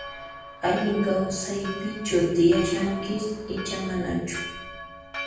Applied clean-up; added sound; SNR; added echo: none; Church bell; 12 dB; reverberation time 1.2 s.